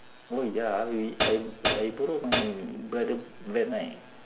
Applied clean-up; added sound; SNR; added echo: none; Hi-hat; -1 dB; reverberation time 2.1 s.